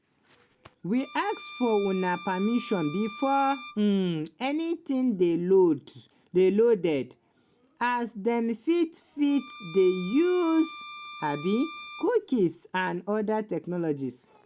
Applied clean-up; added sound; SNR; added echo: none; Bowed string instrument; 16 dB; none.